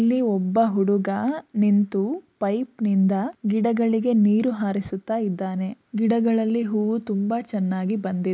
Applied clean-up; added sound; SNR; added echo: none; none; none; none.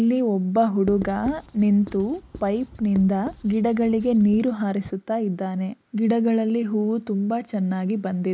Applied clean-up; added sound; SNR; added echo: none; Writing; 18 dB; none.